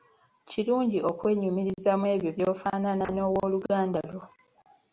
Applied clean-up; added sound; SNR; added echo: none; Guitar; 19 dB; none.